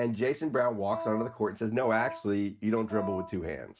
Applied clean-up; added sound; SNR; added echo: neural mask model RNNoise.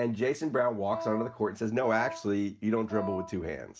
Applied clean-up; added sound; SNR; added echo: none; Wind instrument, woodwind instrument; 9 dB; none.